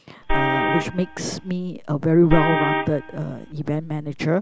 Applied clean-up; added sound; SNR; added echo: none; Vehicle horn, car horn, honking; 3 dB; none.